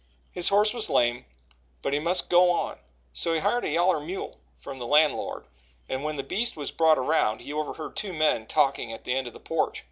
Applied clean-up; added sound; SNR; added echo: none; none; none; none.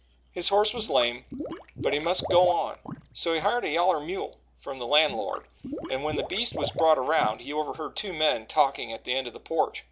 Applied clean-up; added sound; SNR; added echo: none; Liquid; 11 dB; none.